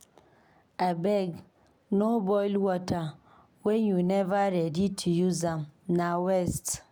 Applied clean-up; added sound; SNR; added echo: none; none; none; none.